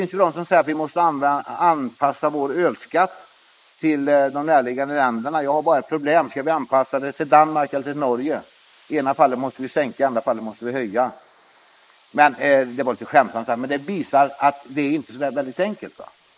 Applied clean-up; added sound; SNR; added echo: neural mask model Resemble Enhance denoiser.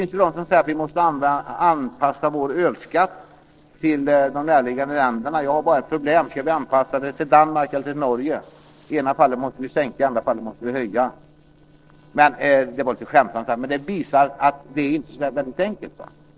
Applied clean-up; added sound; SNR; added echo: neural separator model SepFormer DNS4.